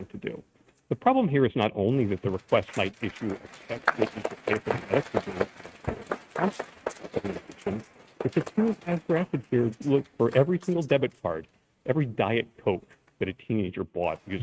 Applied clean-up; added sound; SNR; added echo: neural mask model RNNoise.